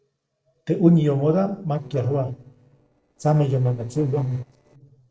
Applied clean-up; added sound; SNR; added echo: neural separator model SepFormer DNS4.